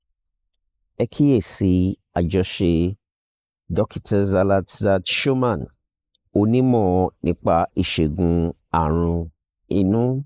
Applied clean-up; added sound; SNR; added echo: neural mask model Resemble Enhance denoiser.